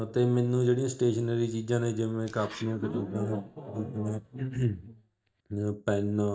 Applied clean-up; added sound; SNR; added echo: neural mask model DeepFilterNet 3.